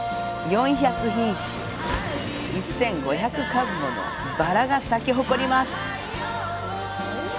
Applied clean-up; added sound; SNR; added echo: none; Waves, surf; 13 dB; none.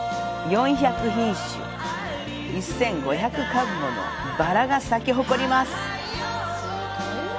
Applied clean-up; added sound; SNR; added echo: none; none; none; none.